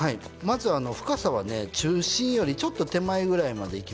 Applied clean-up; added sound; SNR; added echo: none; none; none; none.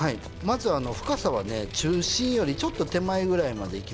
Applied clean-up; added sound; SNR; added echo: none; Vehicle; 13 dB; none.